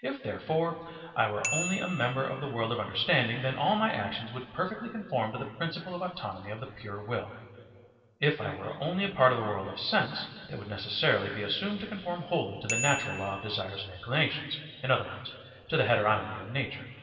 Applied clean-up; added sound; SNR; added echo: none; Bicycle bell; 10 dB; reverberation time 2.5 s.